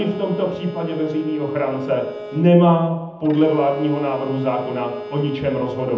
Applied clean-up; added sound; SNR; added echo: none; Bowed string instrument; 12 dB; reverberation time 0.8 s.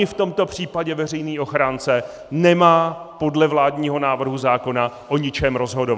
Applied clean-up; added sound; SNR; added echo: none; none; none; none.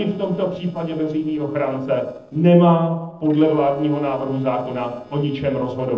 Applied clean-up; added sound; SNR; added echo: neural separator model SepFormer DNS4.